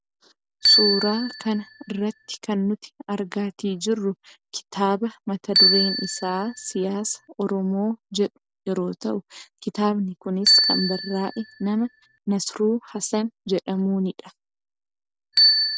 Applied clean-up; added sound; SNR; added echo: none; Bicycle bell; 1 dB; none.